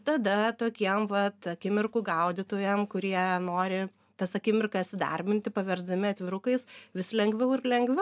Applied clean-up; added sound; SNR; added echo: none; none; none; none.